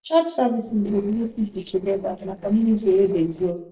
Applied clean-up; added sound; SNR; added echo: neural separator model SepFormer DNS4.